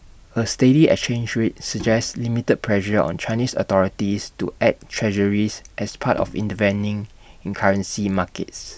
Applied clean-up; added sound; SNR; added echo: none; Bowed string instrument; 19 dB; none.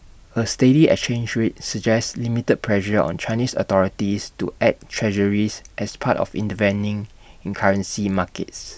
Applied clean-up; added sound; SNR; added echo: none; none; none; none.